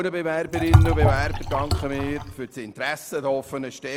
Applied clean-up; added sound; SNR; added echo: none; Liquid; -5 dB; none.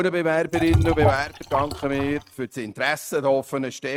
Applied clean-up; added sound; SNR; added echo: neural mask model RNNoise.